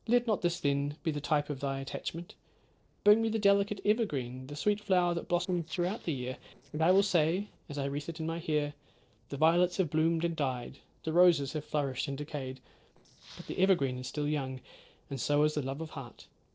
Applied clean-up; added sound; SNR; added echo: neural separator model SepFormer DNS4.